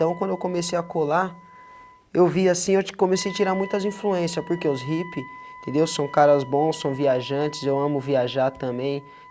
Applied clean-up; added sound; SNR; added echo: none; Wind instrument, woodwind instrument; 19 dB; none.